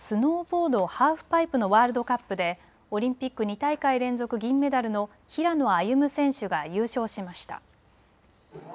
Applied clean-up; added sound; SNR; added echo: none; none; none; none.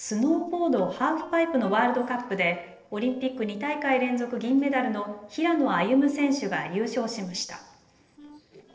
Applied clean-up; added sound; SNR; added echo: neural separator model SepFormer DNS4.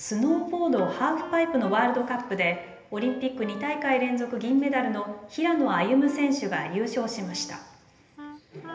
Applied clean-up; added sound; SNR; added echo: none; Wind instrument, woodwind instrument; 20 dB; reverberation time 1.4 s.